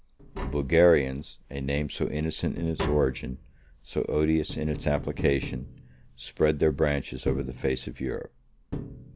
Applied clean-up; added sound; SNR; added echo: none; Tap; 11 dB; none.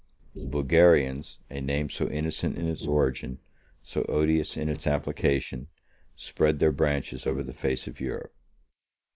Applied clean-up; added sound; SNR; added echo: neural mask model Resemble Enhance denoiser.